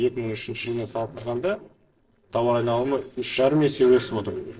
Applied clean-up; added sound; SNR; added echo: neural separator model SepFormer DNS4.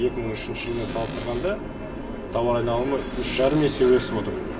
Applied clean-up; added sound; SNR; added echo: none; Squeak / Cupboard open or close; 14 dB; reverberation time 0.6 s.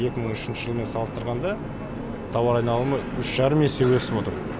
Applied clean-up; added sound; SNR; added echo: none; none; none; none.